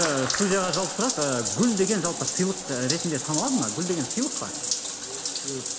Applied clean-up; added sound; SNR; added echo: none; Bathtub (filling or washing); 2 dB; reverberation time 1.6 s.